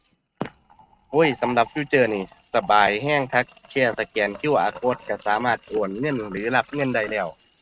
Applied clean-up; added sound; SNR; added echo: neural mask model RNNoise.